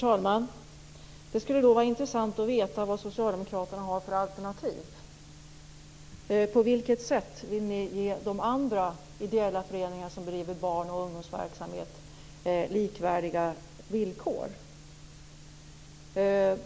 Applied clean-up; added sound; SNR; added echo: none; none; none; none.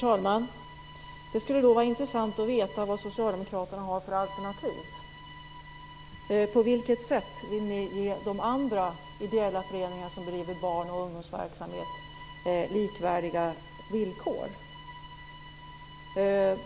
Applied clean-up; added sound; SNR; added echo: none; Bowed string instrument; 18 dB; none.